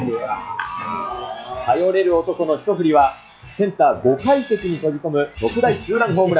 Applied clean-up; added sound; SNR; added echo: classical method log-MMSE.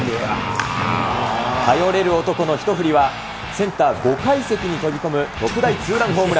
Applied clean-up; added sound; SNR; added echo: none; Fart; 19 dB; none.